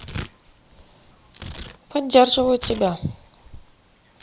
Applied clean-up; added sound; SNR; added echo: none; Tearing; 15 dB; none.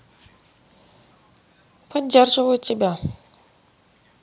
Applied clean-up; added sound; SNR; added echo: none; none; none; none.